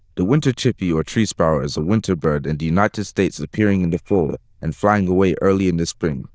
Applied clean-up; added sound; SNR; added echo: neural diffusion model UNIVERSE++.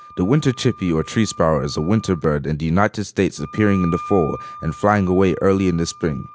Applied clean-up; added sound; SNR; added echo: none; Wind instrument, woodwind instrument; 18 dB; none.